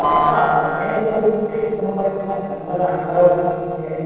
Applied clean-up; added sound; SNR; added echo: neural separator model SepFormer DNS4.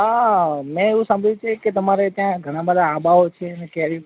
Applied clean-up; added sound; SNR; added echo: none; none; none; none.